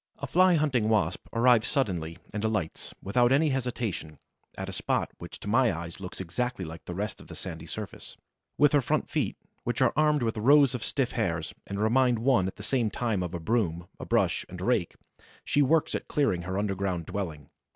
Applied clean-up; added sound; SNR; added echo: none; none; none; none.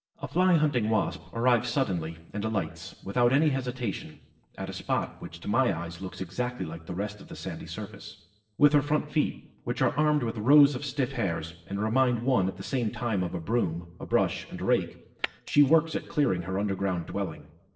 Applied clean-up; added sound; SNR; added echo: neural separator model SepFormer DNS4.